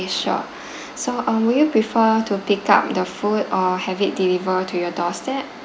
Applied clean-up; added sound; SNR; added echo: none; none; none; none.